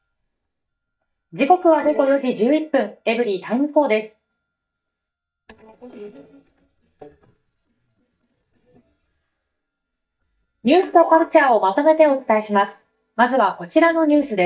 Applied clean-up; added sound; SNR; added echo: neural mask model DeepFilterNet 3.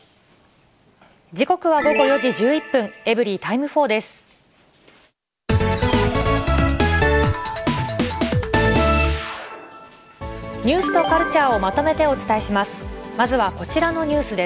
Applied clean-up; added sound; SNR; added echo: none; none; none; none.